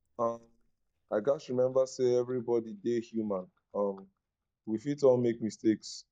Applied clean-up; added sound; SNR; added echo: neural mask model DeepFilterNet 3.